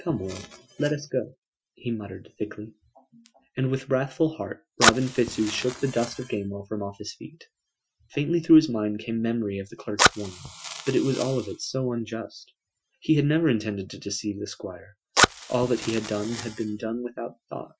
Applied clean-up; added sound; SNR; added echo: classical method Wiener filter.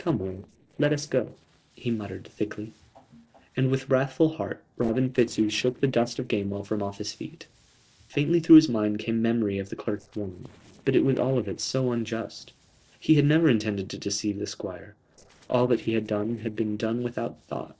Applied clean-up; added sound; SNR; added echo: neural separator model SepFormer DNS4.